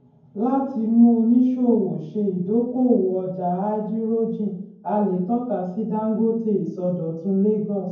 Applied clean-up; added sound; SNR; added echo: none; none; none; reverberation time 0.9 s.